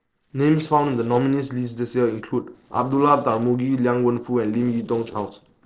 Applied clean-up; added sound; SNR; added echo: neural separator model SepFormer DNS4.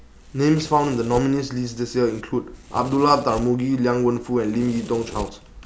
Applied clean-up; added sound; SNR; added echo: none; Domestic sounds, home sounds; 17 dB; none.